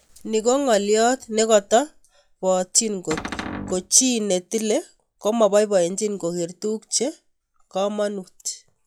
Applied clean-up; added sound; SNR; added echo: classical method log-MMSE.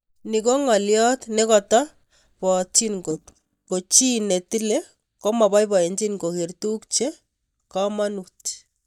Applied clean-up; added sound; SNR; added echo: neural mask model DeepFilterNet 3.